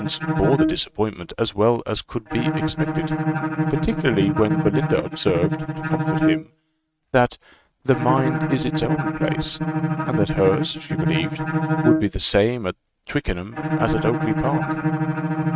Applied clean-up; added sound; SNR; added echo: neural mask model RNNoise.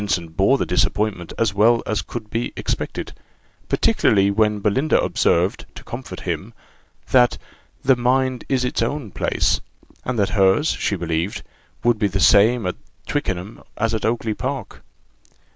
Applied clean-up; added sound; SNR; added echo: none; none; none; none.